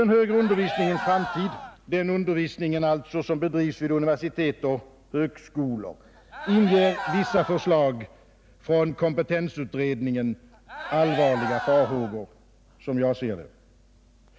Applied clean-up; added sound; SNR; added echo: none; Cheering; 8 dB; none.